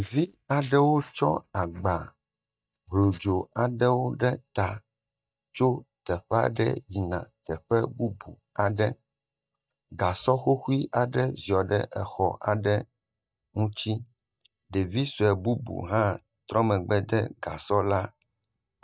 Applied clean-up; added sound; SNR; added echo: neural mask model DeepFilterNet 3.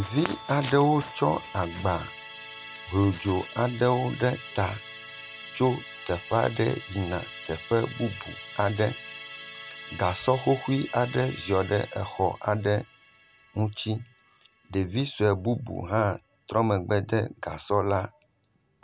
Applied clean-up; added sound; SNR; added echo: none; Musical instrument; 16 dB; none.